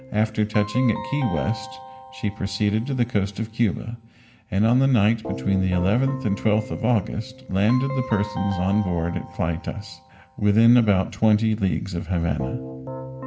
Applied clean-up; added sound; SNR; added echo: none; Keyboard (musical); 14 dB; reverberation time 0.4 s.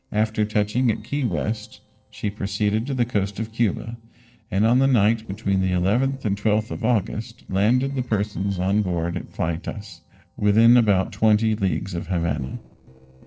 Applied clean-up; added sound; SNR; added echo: neural separator model SepFormer DNS4.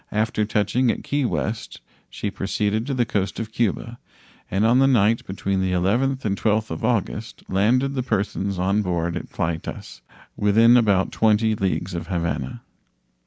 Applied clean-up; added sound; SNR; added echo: none; none; none; none.